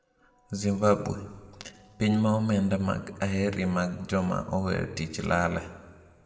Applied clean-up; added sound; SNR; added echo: none; none; none; reverberation time 1.3 s.